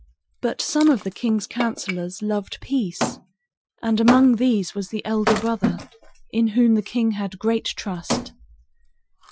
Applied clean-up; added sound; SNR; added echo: classical method Wiener filter.